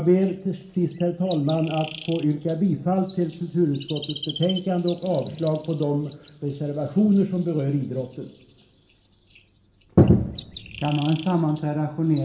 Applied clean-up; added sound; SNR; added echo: none; Chirp, tweet; 19 dB; reverberation time 0.9 s.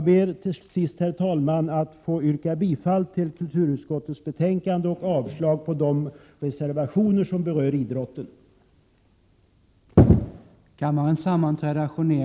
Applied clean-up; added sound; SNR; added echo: none; none; none; none.